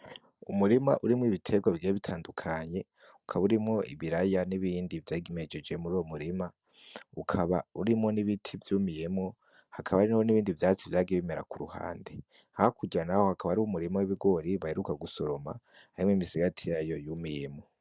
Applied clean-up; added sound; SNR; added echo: none; none; none; none.